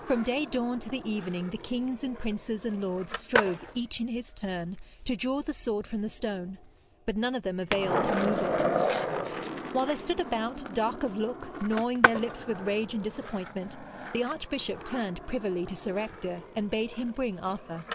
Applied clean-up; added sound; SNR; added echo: none; Skateboard; 3 dB; none.